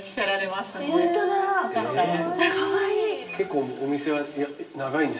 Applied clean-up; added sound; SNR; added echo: none; none; none; reverberation time 2.3 s.